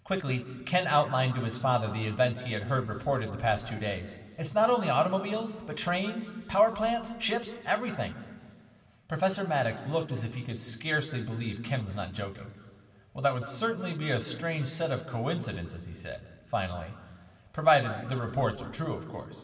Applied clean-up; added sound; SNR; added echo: none; none; none; reverberation time 1.9 s.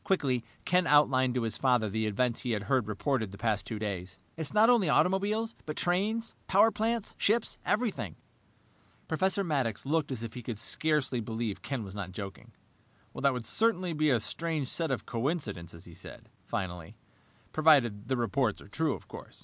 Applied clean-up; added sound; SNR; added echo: none; none; none; none.